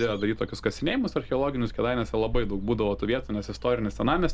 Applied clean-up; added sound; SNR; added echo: none; Bird vocalization, bird call, bird song; 9 dB; none.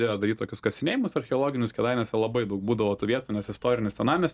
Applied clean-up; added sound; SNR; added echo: neural mask model DeepFilterNet 3.